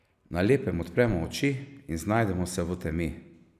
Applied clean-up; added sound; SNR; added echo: none; none; none; none.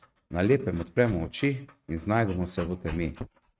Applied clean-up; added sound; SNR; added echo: neural mask model RNNoise.